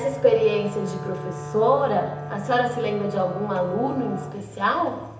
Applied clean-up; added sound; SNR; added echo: none; Wind instrument, woodwind instrument; 11 dB; reverberation time 0.8 s.